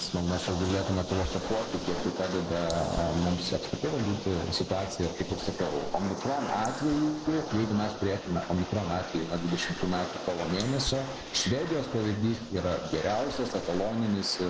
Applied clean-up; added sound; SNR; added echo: neural mask model Resemble Enhance denoiser.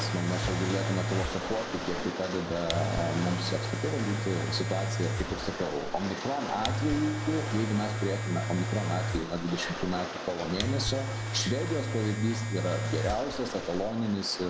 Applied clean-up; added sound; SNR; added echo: none; Domestic sounds, home sounds + Rain; 1 dB; none.